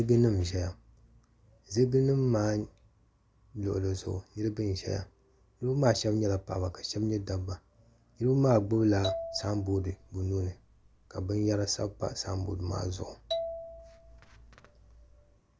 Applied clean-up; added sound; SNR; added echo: none; Marimba, xylophone; 10 dB; none.